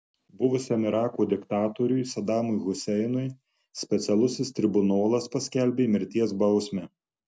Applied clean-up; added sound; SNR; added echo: none; none; none; none.